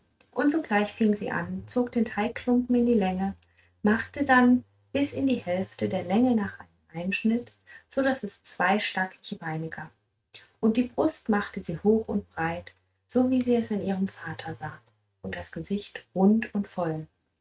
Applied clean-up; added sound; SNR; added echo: neural mask model RNNoise.